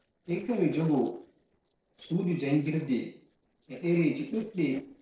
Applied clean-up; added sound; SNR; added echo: neural separator model SepFormer DNS4.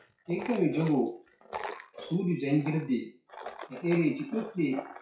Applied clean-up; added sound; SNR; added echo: classical method WPE with log-MMSE.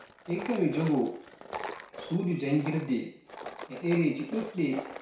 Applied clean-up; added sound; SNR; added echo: none; Tools; 12 dB; reverberation time 0.6 s.